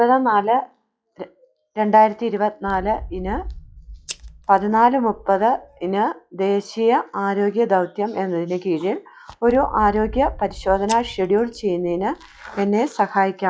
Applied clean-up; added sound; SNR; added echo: classical method log-MMSE.